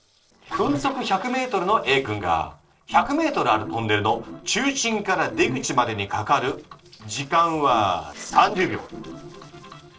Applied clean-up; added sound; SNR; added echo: neural separator model SepFormer DNS4.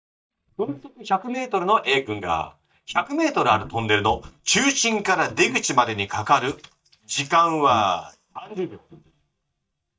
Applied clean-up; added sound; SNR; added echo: neural mask model DeepFilterNet 3.